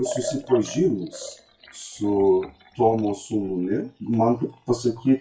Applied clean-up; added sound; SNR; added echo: classical method WPE with log-MMSE.